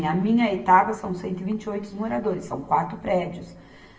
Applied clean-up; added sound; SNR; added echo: none; none; none; reverberation time 0.9 s.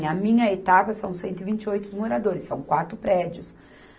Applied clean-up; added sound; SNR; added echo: none; none; none; none.